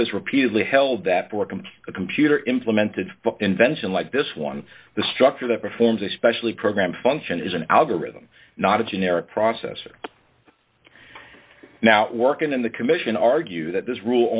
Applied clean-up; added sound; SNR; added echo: none; none; none; none.